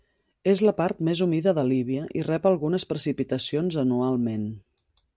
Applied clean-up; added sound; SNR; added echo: none; none; none; none.